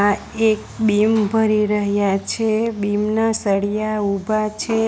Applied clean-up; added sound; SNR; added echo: none; none; none; none.